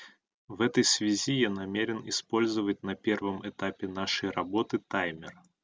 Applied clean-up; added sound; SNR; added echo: none; none; none; none.